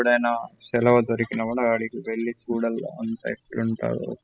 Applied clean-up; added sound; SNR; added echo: classical method spectral subtraction.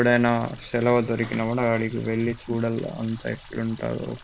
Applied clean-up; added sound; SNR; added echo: none; Water tap, faucet; 19 dB; none.